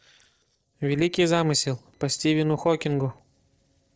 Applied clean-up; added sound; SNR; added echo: neural separator model SepFormer DNS4.